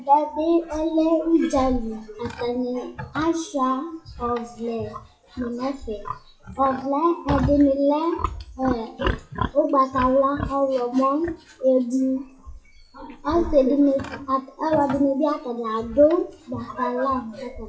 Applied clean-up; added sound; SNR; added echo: classical method WPE with log-MMSE.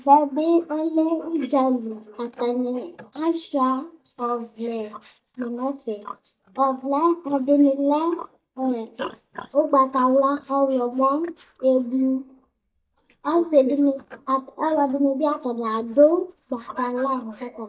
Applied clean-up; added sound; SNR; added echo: neural mask model DeepFilterNet 3.